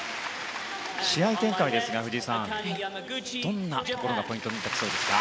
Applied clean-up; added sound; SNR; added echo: none; none; none; none.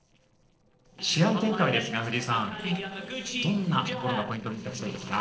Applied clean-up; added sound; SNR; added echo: neural separator model SepFormer DNS4.